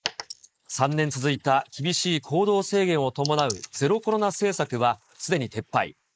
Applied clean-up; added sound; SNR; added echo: neural mask model Resemble Enhance denoiser.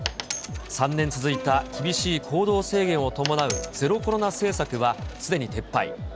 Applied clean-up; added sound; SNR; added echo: none; Coin (dropping) + Plucked string instrument; 13 dB; none.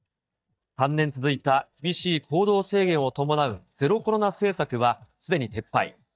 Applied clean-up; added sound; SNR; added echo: neural mask model DeepFilterNet 3.